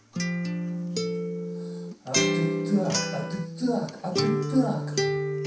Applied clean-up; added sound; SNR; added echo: none; Acoustic guitar; -3 dB; reverberation time 0.7 s.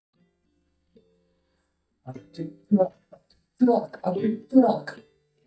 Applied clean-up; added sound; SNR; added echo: neural mask model DeepFilterNet 3.